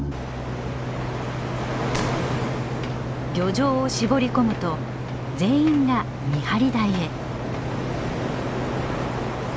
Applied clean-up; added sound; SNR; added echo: none; Clapping; 13 dB; none.